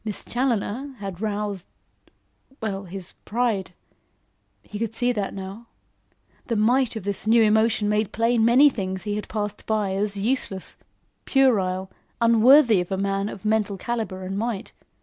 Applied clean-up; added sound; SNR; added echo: none; none; none; none.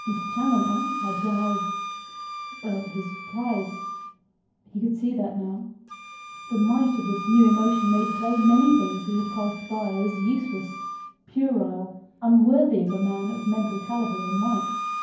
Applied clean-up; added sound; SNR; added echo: none; Wind instrument, woodwind instrument; 9 dB; reverberation time 0.9 s.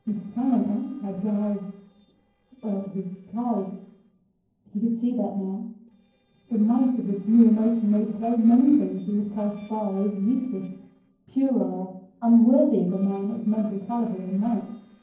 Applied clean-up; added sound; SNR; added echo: neural separator model SepFormer DNS4.